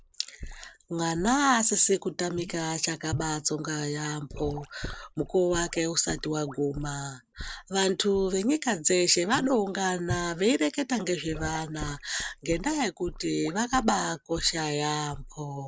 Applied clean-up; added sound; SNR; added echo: none; Sink (filling or washing) / Gurgling / Liquid; 14 dB; none.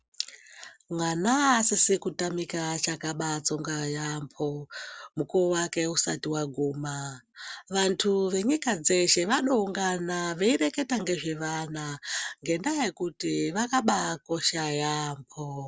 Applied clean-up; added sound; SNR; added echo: none; none; none; none.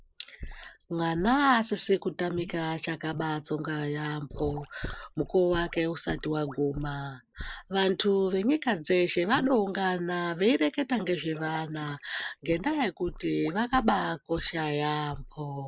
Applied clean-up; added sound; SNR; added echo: neural mask model Resemble Enhance denoiser.